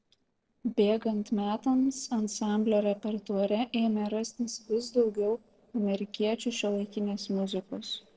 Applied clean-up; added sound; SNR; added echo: neural separator model SepFormer DNS4.